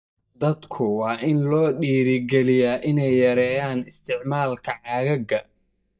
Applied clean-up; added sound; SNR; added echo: neural mask model DeepFilterNet 3.